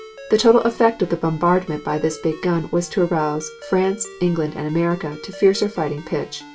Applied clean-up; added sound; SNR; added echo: none; Ringtone; 19 dB; reverberation time 0.2 s.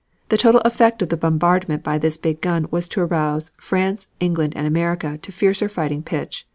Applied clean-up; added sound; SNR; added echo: none; none; none; none.